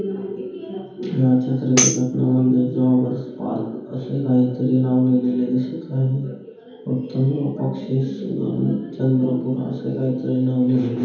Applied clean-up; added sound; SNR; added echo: none; Tambourine; 4 dB; reverberation time 2.2 s.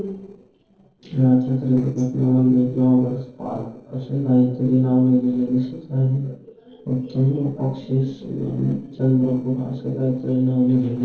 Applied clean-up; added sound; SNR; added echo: neural separator model SepFormer DNS4.